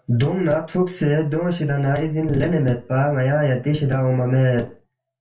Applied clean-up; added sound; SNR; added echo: none; none; none; reverberation time 0.3 s.